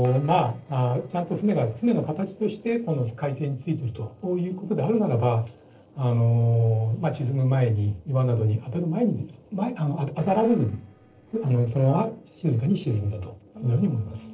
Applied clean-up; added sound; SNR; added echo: neural separator model SepFormer DNS4.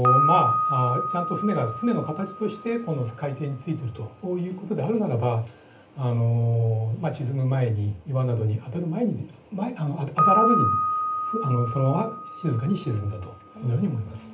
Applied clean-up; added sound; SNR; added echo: none; Piano; 3 dB; reverberation time 0.3 s.